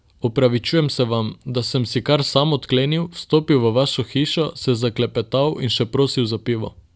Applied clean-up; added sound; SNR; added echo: none; none; none; none.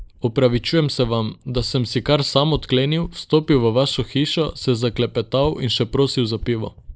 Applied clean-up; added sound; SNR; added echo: neural mask model Resemble Enhance denoiser.